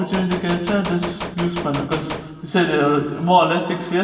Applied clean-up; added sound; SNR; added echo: none; Gunshot, gunfire; 9 dB; reverberation time 1.4 s.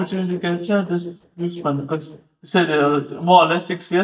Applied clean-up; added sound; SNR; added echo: neural mask model DeepFilterNet 3.